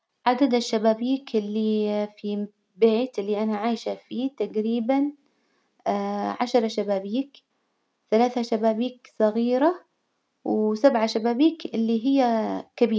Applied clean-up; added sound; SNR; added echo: none; none; none; none.